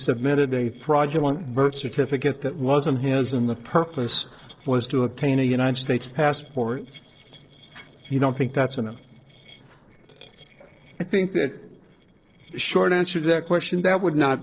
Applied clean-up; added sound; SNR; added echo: neural separator model SepFormer DNS4.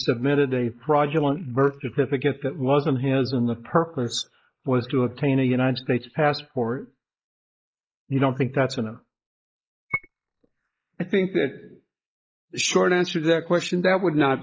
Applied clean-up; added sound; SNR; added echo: neural mask model Resemble Enhance denoiser.